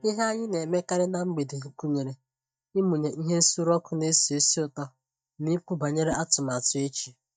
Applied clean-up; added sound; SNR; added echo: neural mask model DeepFilterNet 3.